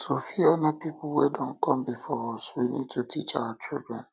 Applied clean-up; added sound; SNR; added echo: none; none; none; none.